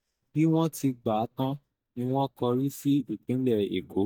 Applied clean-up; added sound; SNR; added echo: neural mask model DeepFilterNet 3.